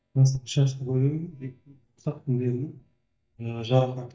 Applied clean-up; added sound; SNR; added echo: neural mask model DeepFilterNet 3.